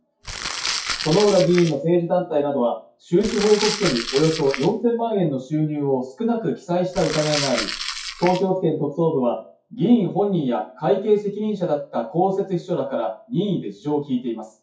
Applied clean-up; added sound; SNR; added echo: classical method WPE with log-MMSE.